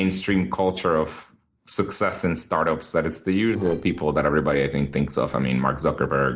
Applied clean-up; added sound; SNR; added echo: neural separator model SepFormer DNS4.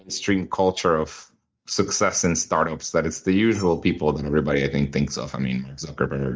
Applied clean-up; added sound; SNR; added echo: neural mask model DeepFilterNet 3.